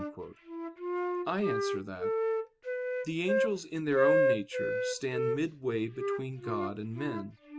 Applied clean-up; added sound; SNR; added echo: none; Wind instrument, woodwind instrument; -3 dB; none.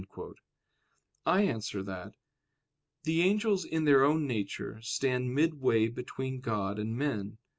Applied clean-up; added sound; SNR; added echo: none; none; none; none.